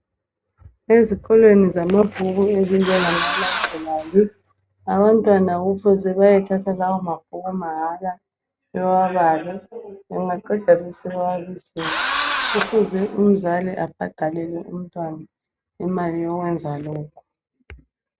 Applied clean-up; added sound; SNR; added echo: none; Engine / Drill; 4 dB; none.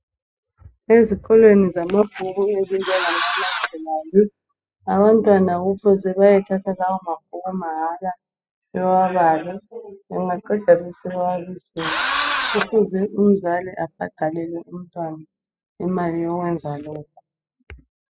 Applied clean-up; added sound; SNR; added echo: classical method spectral subtraction.